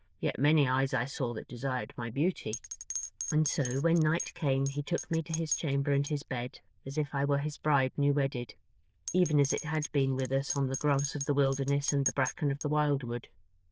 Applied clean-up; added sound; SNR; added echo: neural diffusion model UNIVERSE++.